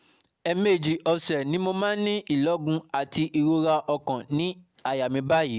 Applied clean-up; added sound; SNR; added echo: none; none; none; none.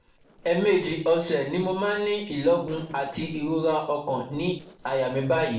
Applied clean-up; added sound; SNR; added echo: neural separator model SepFormer DNS4.